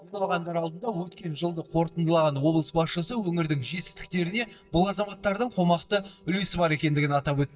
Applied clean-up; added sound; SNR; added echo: neural mask model DeepFilterNet 3.